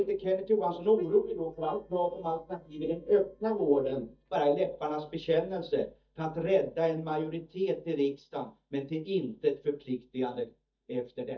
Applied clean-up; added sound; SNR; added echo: neural mask model DeepFilterNet 3.